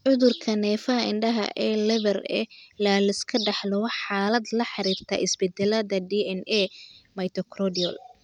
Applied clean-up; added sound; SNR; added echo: none; none; none; none.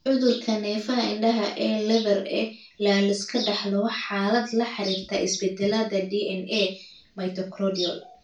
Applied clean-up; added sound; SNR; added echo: none; none; none; reverberation time 0.3 s.